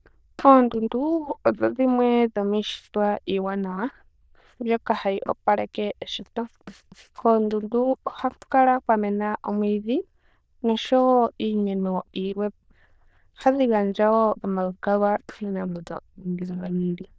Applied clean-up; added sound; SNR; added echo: neural diffusion model UNIVERSE++.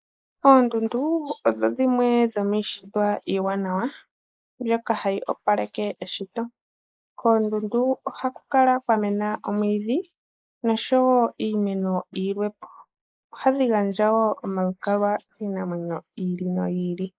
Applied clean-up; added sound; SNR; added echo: neural mask model Resemble Enhance denoiser.